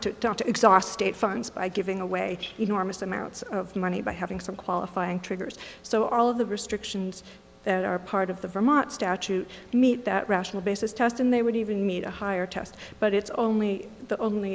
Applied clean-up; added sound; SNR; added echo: none; none; none; none.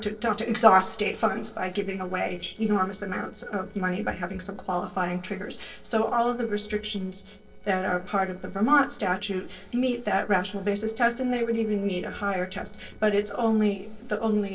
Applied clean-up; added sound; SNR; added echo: neural separator model SepFormer DNS4.